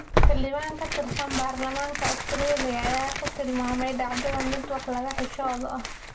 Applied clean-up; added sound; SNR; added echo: none; Tearing; -2 dB; reverberation time 0.2 s.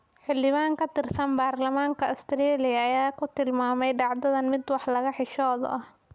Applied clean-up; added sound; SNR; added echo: none; none; none; none.